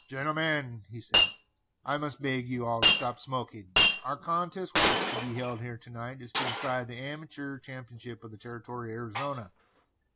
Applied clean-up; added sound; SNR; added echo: none; Shatter; -2 dB; none.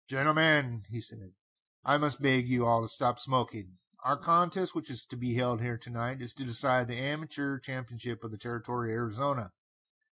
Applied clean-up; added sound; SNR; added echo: none; none; none; none.